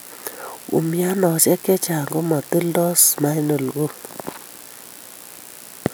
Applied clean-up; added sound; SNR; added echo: none; none; none; none.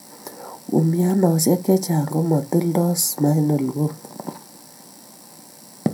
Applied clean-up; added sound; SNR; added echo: none; none; none; reverberation time 0.2 s.